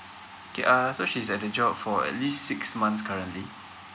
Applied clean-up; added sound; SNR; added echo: none; none; none; none.